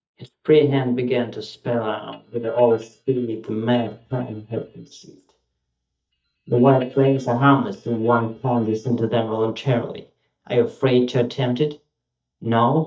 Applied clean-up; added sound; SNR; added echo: neural mask model DeepFilterNet 3.